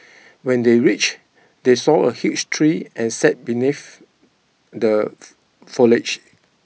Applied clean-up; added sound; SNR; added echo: none; none; none; none.